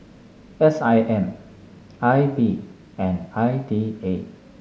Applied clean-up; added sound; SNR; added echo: none; none; none; none.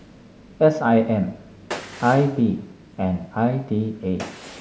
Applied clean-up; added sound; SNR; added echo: none; Gunshot, gunfire; 18 dB; none.